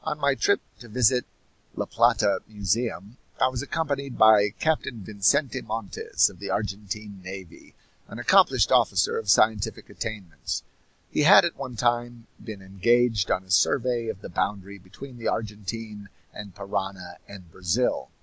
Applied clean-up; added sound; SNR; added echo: none; none; none; none.